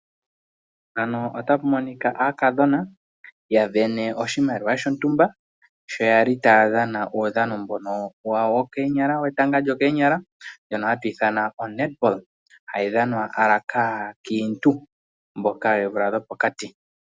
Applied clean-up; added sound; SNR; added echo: none; none; none; none.